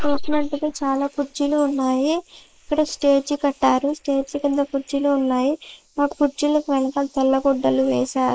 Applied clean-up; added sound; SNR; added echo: neural mask model Resemble Enhance denoiser.